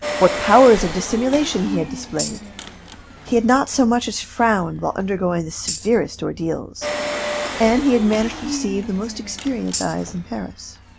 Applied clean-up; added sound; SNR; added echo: none; Tambourine + Engine; 10 dB; none.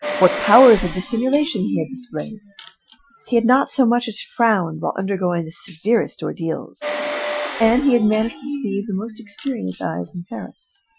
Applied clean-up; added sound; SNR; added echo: classical method Wiener filter.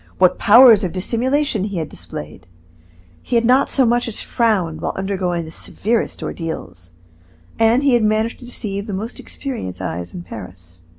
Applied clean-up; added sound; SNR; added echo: none; none; none; none.